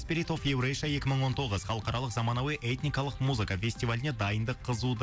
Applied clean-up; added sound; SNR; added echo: none; none; none; none.